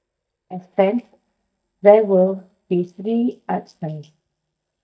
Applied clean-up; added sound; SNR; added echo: neural mask model DeepFilterNet 3.